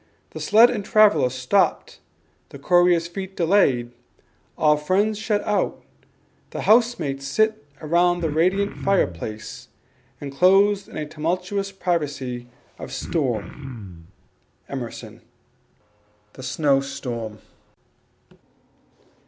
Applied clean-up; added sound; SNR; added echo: none; Cough; 10 dB; none.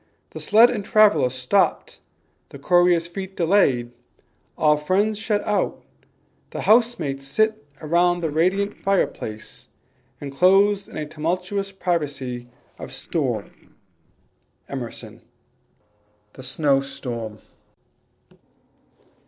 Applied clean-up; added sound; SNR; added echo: neural separator model SepFormer DNS4.